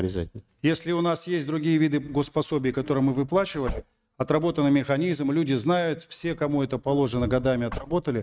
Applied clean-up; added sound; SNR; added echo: neural mask model RNNoise.